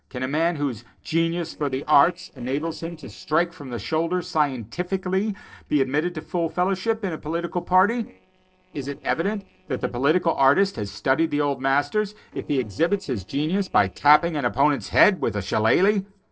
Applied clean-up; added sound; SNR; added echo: neural separator model SepFormer DNS4.